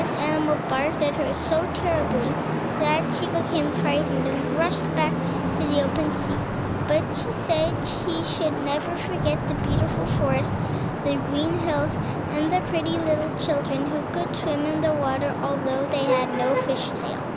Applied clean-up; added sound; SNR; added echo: none; Traffic noise, roadway noise / Vehicle horn, car horn, honking; -1 dB; none.